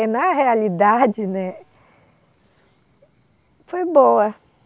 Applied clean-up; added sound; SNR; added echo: none; none; none; none.